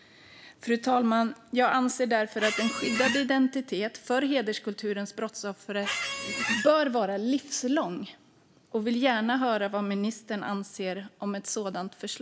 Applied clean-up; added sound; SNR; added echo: none; Squeak; 3 dB; none.